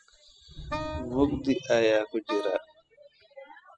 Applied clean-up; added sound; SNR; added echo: classical method spectral subtraction.